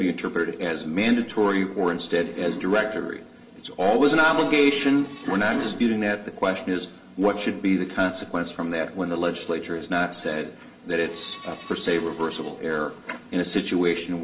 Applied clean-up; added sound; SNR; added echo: none; Screech; 19 dB; reverberation time 0.7 s.